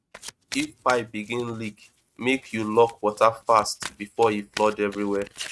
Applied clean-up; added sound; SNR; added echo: neural mask model RNNoise.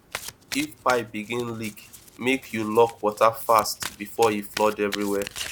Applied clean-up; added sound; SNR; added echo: none; Domestic sounds, home sounds; 14 dB; none.